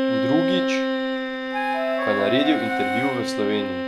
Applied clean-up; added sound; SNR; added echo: none; Bowed string instrument + Wind instrument, woodwind instrument; -3 dB; none.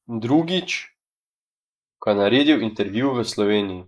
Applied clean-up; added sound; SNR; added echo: neural mask model Resemble Enhance denoiser.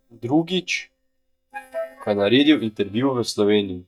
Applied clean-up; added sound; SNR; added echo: neural mask model DeepFilterNet 3.